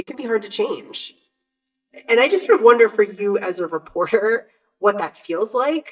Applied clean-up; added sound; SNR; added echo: neural mask model DeepFilterNet 3.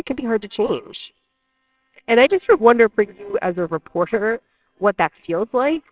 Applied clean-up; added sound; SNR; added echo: neural separator model SepFormer WHAMR!.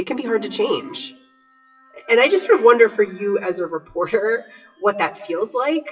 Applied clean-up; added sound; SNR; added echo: classical method WPE with log-MMSE.